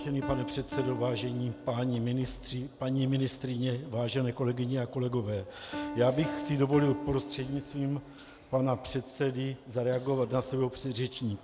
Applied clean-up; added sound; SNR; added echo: none; Piano; 13 dB; none.